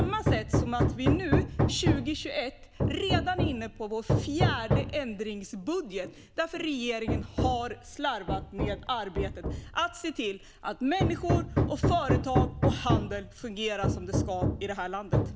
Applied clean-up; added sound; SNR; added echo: none; Hammer; -3 dB; none.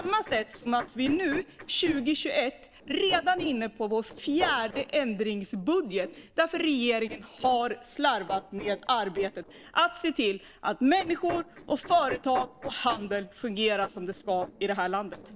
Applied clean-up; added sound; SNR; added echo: neural separator model SepFormer DNS4.